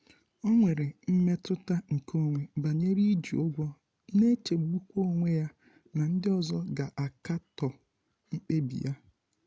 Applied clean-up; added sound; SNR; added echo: none; none; none; none.